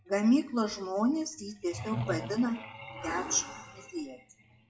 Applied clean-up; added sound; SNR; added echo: classical method WPE with log-MMSE.